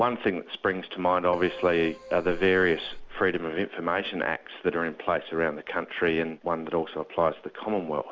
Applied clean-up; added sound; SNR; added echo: none; Keyboard (musical); 12 dB; none.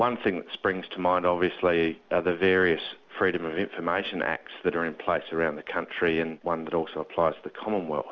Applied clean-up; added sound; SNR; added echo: none; none; none; none.